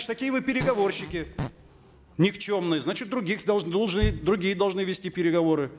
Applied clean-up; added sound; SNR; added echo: none; Fart; 9 dB; none.